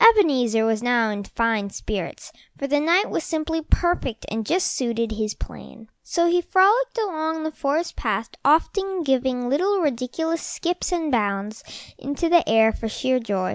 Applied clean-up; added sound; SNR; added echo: none; none; none; none.